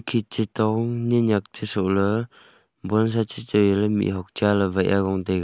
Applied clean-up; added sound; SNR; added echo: none; none; none; none.